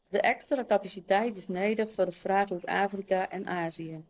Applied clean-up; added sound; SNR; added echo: neural separator model SepFormer DNS4.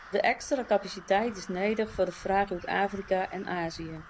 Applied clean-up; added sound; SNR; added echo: none; Crow; 18 dB; none.